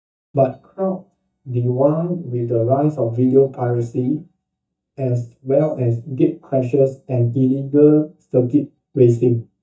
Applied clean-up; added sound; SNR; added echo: neural mask model DeepFilterNet 3.